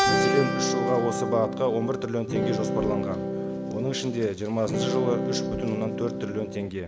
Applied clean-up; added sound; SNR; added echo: none; Keyboard (musical) + Electric guitar / Strum; 0 dB; none.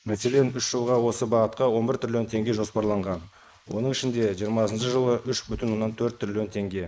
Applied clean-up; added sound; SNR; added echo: neural mask model Resemble Enhance denoiser.